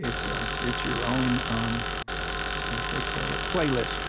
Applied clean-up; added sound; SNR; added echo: none; Tools; -2 dB; none.